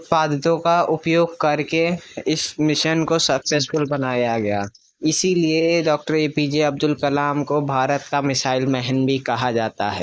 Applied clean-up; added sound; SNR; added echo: neural mask model Resemble Enhance denoiser.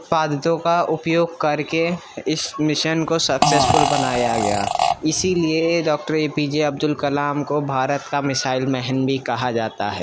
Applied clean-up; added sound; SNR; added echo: none; Fart; 0 dB; none.